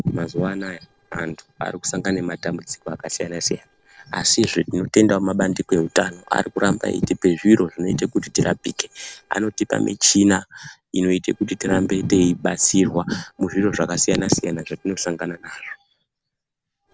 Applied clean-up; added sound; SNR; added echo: neural separator model SepFormer DNS4.